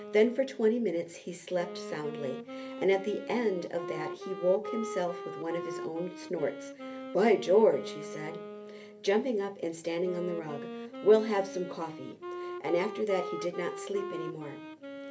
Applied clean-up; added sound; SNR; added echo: none; Wind instrument, woodwind instrument; 11 dB; reverberation time 0.3 s.